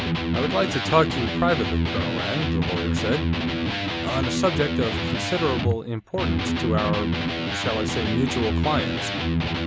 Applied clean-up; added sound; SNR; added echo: none; Electric guitar; -2 dB; none.